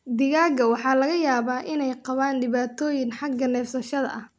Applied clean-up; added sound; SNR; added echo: none; none; none; none.